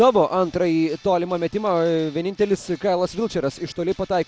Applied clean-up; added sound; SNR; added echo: none; none; none; none.